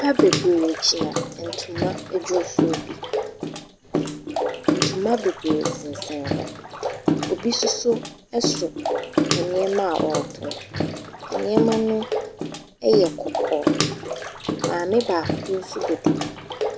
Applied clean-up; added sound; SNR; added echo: none; Bathtub (filling or washing) / Water / Splash, splatter; 1 dB; none.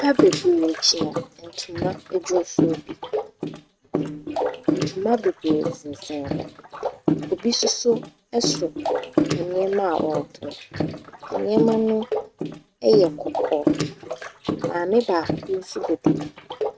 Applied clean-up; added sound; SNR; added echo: neural mask model RNNoise.